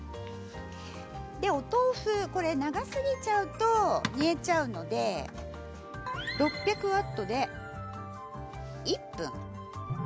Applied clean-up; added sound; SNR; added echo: none; none; none; none.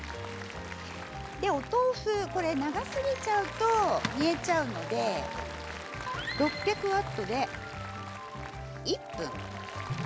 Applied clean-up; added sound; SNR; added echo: none; Applause; 11 dB; none.